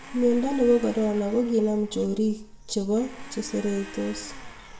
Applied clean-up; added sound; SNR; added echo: none; Domestic sounds, home sounds; 19 dB; reverberation time 0.4 s.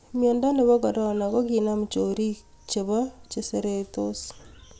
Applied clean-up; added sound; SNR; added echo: none; none; none; none.